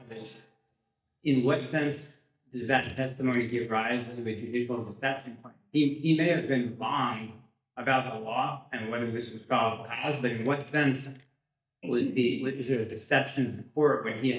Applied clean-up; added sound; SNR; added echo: neural mask model DeepFilterNet 3.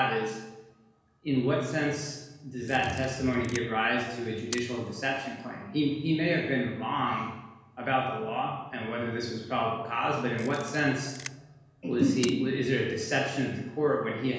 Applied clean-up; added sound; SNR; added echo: none; Camera; 16 dB; reverberation time 1.1 s.